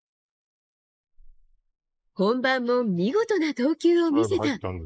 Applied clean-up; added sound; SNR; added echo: neural mask model Resemble Enhance denoiser.